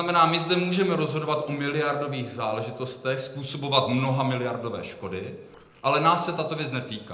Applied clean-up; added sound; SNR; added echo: neural separator model SepFormer DNS4.